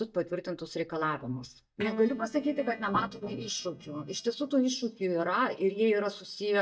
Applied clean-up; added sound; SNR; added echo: neural mask model DeepFilterNet 3.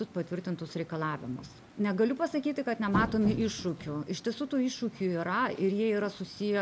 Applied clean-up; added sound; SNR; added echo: none; none; none; none.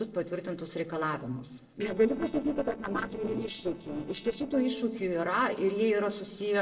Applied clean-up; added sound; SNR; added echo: neural separator model SepFormer DNS4.